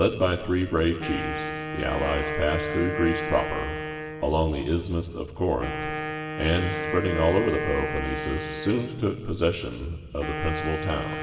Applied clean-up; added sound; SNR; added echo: none; Wind instrument, woodwind instrument; 6 dB; reverberation time 2.0 s.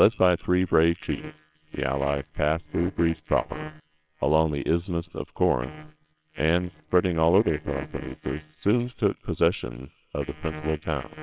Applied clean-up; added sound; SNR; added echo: neural separator model SepFormer WHAMR!.